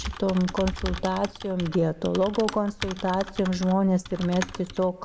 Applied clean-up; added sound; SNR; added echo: none; Typing; 11 dB; none.